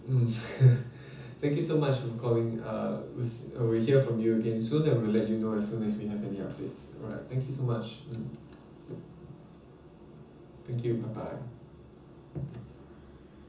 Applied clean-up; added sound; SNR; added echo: none; none; none; reverberation time 0.6 s.